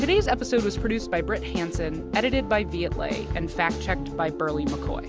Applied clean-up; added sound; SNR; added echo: none; none; none; none.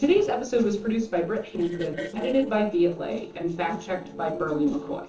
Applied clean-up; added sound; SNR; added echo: neural separator model SepFormer DNS4.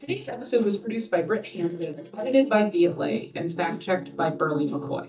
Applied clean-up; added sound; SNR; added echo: neural mask model DeepFilterNet 3.